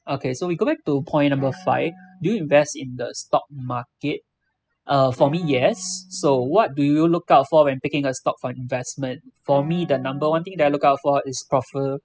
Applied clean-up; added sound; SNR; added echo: classical method spectral subtraction.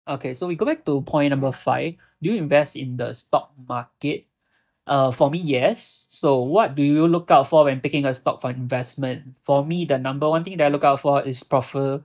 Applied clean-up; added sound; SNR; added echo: neural mask model DeepFilterNet 3.